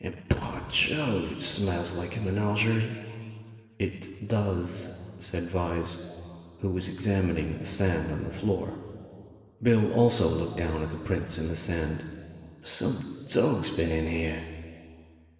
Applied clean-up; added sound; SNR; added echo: none; none; none; reverberation time 2.5 s.